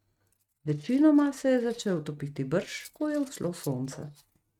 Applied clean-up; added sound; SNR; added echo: neural mask model RNNoise.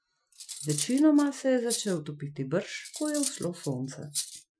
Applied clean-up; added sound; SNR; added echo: classical method Wiener filter.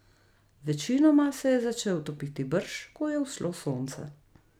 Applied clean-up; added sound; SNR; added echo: none; none; none; none.